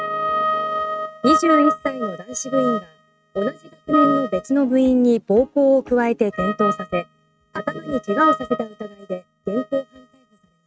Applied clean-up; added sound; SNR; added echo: neural mask model RNNoise.